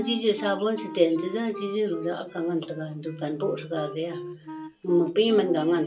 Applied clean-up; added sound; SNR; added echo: none; Wind instrument, woodwind instrument; 13 dB; reverberation time 0.2 s.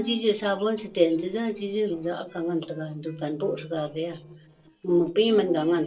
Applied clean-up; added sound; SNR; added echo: neural separator model SepFormer DNS4.